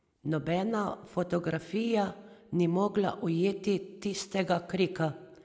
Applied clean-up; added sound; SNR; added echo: none; none; none; none.